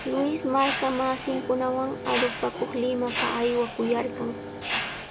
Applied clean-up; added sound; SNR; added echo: none; Mechanisms; 6 dB; none.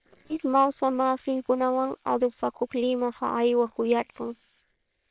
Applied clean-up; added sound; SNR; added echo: neural separator model SepFormer WHAM!.